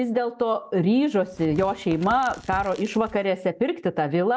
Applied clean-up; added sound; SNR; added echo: none; Tearing; 18 dB; none.